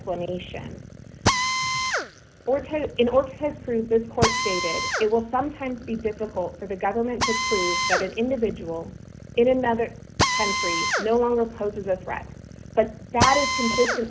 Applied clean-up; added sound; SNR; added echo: none; Drill; 3 dB; none.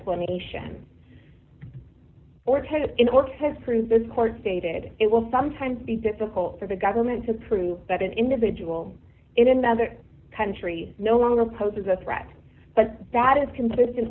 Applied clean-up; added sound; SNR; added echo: none; none; none; none.